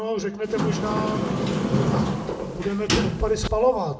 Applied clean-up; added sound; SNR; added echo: none; Sliding door; -2 dB; reverberation time 0.4 s.